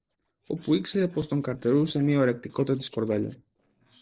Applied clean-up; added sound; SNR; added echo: neural separator model SepFormer DNS4.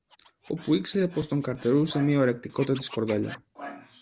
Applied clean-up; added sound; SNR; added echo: none; Scratching (performance technique); 18 dB; none.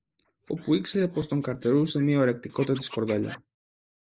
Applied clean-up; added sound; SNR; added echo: neural mask model Resemble Enhance denoiser.